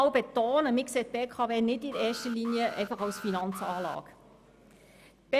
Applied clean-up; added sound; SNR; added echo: none; Alarm; 16 dB; none.